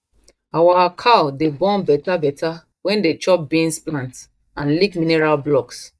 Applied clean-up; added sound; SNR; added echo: neural mask model DeepFilterNet 3.